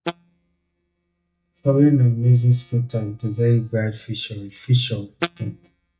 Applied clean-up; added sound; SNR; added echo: neural mask model DeepFilterNet 3.